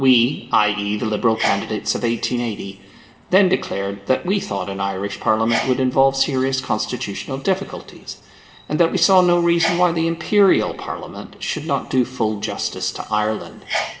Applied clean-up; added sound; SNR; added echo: none; Sneeze; 14 dB; reverberation time 1.4 s.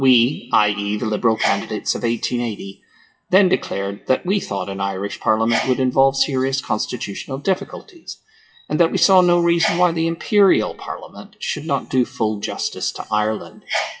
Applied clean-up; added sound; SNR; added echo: classical method WPE with log-MMSE.